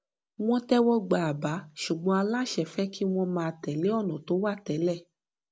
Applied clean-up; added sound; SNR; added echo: none; none; none; none.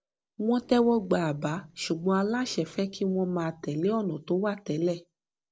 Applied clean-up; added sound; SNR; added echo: neural separator model SepFormer DNS4.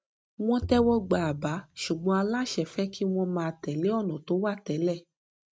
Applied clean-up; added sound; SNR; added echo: neural mask model RNNoise.